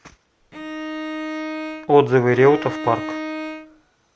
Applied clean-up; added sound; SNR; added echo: none; Bowed string instrument; 9 dB; none.